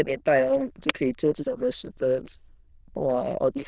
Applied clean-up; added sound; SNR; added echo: neural diffusion model UNIVERSE++.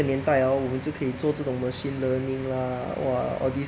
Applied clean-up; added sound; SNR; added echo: none; none; none; none.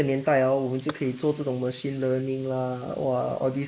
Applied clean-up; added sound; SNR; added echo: neural mask model Resemble Enhance denoiser.